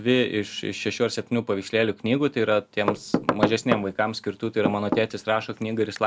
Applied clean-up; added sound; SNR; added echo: none; Knock / Wood; 5 dB; none.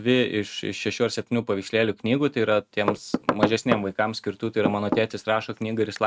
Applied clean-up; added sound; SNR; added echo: neural mask model RNNoise.